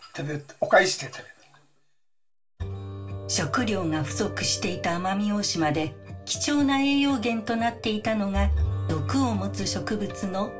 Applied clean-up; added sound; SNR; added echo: none; none; none; reverberation time 0.2 s.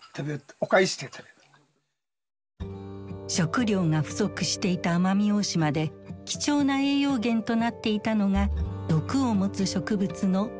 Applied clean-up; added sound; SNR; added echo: none; none; none; none.